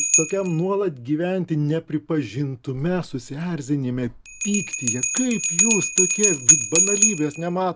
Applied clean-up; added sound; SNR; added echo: none; Bell; -1 dB; none.